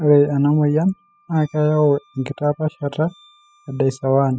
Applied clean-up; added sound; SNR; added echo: classical method spectral subtraction.